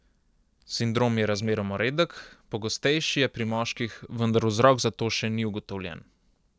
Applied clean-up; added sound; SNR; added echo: neural separator model SepFormer DNS4.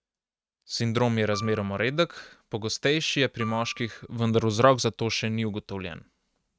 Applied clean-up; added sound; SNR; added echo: neural mask model RNNoise.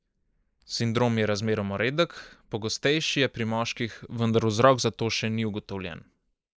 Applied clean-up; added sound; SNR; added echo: neural mask model Resemble Enhance denoiser.